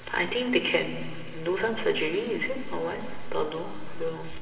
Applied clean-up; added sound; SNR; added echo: none; none; none; reverberation time 2.3 s.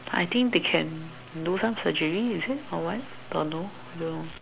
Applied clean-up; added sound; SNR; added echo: none; none; none; none.